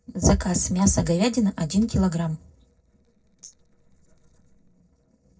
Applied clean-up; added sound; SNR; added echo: neural separator model SepFormer DNS4.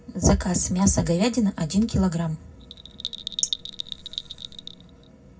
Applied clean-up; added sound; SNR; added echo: none; Bell; 11 dB; reverberation time 0.3 s.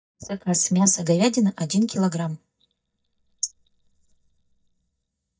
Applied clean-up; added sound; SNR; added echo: neural mask model DeepFilterNet 3.